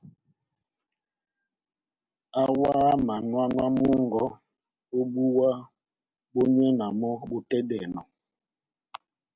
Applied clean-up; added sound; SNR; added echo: none; none; none; none.